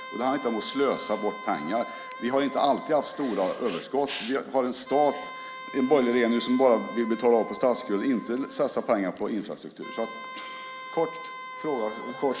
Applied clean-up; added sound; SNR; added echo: none; Wind instrument, woodwind instrument; 14 dB; none.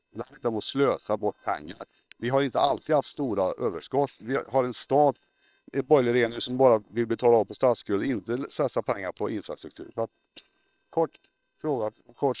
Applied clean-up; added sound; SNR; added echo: neural separator model SepFormer WHAM!.